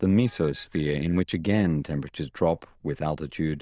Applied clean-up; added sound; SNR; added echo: neural diffusion model UNIVERSE++.